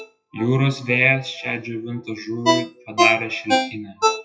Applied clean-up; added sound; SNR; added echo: classical method WPE with log-MMSE.